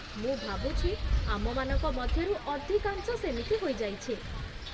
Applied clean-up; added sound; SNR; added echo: none; Wind; 0 dB; reverberation time 1.1 s.